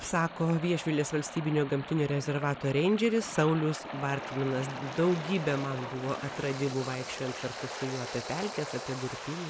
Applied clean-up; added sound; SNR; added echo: none; Waves, surf; 10 dB; none.